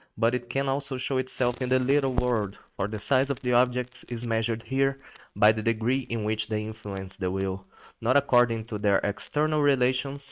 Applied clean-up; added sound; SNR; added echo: neural mask model RNNoise.